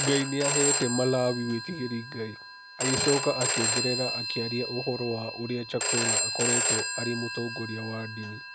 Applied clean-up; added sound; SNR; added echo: none; Telephone; -1 dB; none.